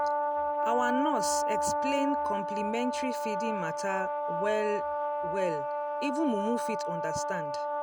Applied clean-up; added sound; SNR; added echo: none; Brass instrument; -3 dB; none.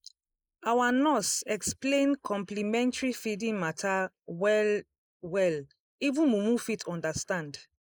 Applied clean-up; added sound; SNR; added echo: neural mask model Resemble Enhance denoiser.